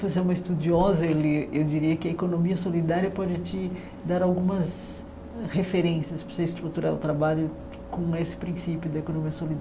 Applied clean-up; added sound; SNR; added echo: none; none; none; none.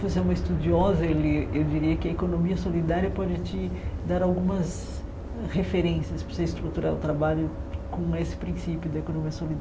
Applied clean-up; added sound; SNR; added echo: none; Aircraft; 6 dB; none.